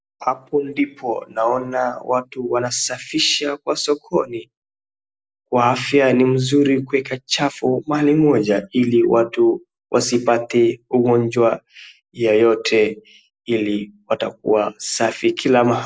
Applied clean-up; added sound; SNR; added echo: none; none; none; none.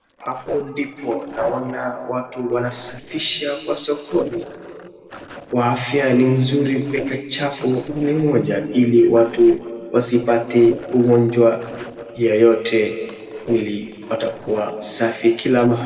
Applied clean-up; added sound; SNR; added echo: neural separator model SepFormer DNS4.